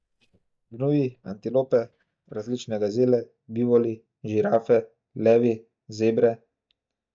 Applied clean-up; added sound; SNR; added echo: neural mask model DeepFilterNet 3.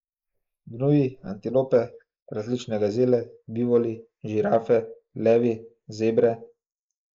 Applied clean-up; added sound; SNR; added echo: neural mask model Resemble Enhance denoiser.